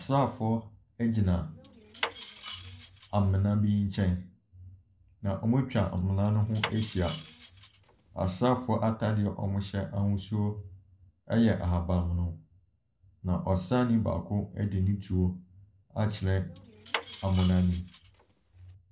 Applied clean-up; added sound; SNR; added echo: none; Cutlery, silverware; 14 dB; none.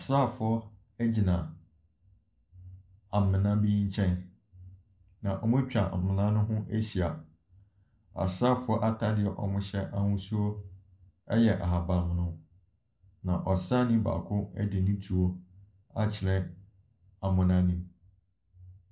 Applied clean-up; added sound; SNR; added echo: none; none; none; none.